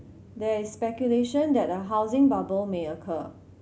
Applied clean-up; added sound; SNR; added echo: none; none; none; none.